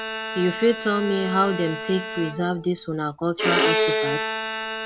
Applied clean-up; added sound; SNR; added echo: none; Bowed string instrument; 2 dB; none.